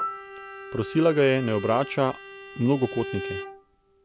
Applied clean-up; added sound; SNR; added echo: none; Piano + Bowed string instrument; 11 dB; none.